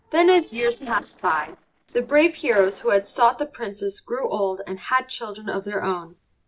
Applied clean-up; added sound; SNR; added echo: neural separator model SepFormer DNS4.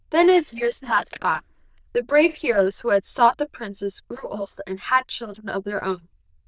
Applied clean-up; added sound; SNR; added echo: neural diffusion model UNIVERSE++.